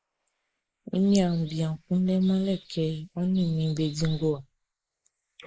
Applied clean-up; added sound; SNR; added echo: neural mask model Resemble Enhance denoiser.